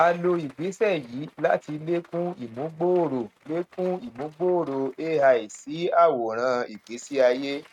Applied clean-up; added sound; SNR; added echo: neural mask model RNNoise.